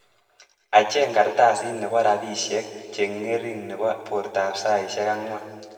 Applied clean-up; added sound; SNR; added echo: none; none; none; reverberation time 1.8 s.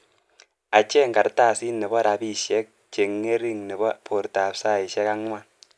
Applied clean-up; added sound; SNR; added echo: none; none; none; none.